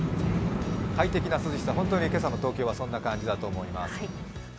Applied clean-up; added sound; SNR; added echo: none; none; none; none.